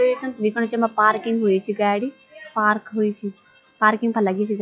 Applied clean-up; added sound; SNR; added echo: classical method log-MMSE.